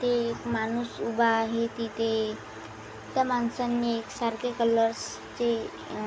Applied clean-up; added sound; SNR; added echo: none; none; none; none.